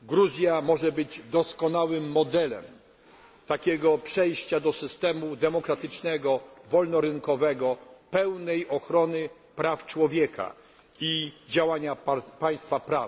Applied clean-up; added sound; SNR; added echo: none; none; none; none.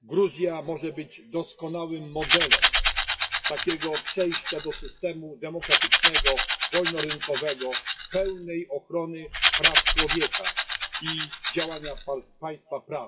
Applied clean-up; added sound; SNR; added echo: classical method WPE with log-MMSE.